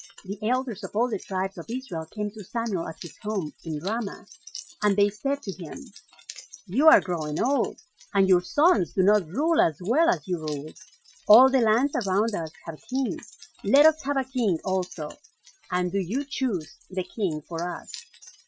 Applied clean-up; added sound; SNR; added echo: classical method Wiener filter.